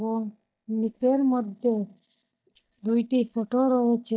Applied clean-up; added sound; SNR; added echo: neural mask model DeepFilterNet 3.